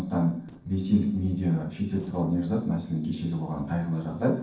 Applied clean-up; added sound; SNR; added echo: neural separator model SepFormer DNS4.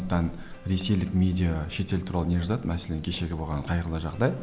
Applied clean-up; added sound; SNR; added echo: none; none; none; none.